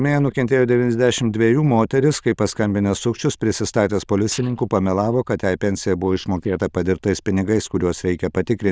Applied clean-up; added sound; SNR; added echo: neural diffusion model UNIVERSE++.